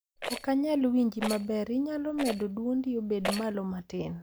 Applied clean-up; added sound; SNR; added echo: none; Rattle; 11 dB; none.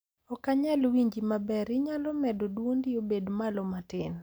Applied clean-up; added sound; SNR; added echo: none; none; none; none.